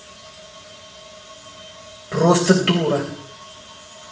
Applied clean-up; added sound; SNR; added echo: none; none; none; reverberation time 0.7 s.